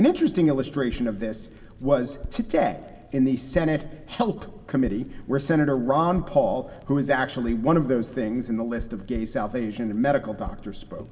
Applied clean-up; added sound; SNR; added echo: none; Crackle; 15 dB; reverberation time 2.9 s.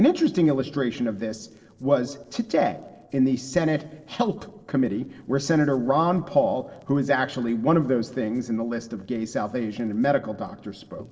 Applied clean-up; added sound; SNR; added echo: neural separator model SepFormer DNS4.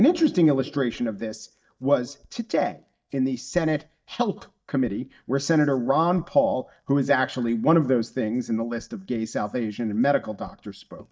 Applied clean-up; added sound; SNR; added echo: neural mask model DeepFilterNet 3.